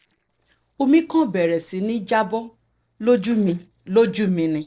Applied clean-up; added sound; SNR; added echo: neural separator model SepFormer DNS4.